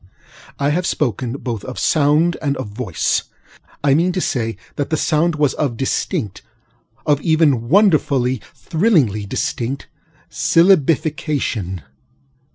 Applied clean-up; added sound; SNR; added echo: none; none; none; none.